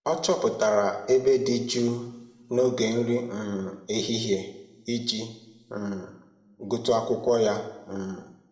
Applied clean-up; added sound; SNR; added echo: none; none; none; reverberation time 0.7 s.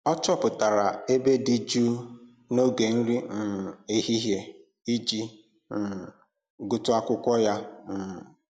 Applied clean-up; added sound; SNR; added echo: none; none; none; none.